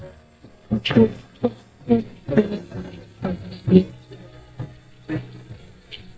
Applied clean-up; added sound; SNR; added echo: neural mask model DeepFilterNet 3.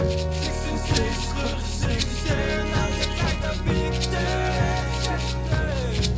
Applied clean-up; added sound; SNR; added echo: none; Rattle (instrument); 13 dB; none.